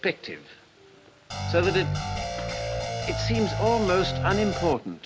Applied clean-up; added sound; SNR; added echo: none; Guitar; 1 dB; none.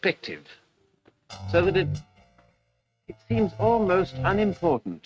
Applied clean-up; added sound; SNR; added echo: neural mask model RNNoise.